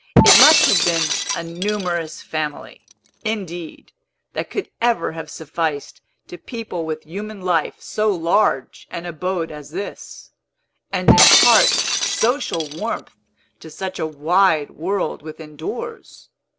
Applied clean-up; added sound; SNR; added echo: none; Shatter; -3 dB; none.